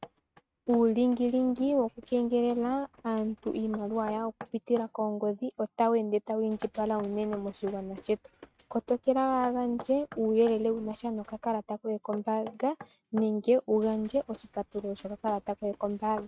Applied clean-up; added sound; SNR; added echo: neural mask model RNNoise.